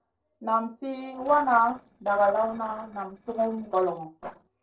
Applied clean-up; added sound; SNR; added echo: neural separator model SepFormer DNS4.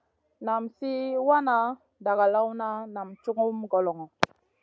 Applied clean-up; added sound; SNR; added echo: none; none; none; none.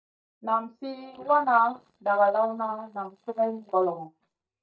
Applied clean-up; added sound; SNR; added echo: neural mask model DeepFilterNet 3.